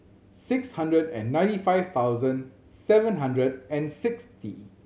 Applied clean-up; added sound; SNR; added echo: none; none; none; none.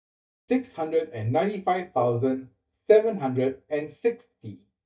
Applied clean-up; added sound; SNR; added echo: neural mask model DeepFilterNet 3.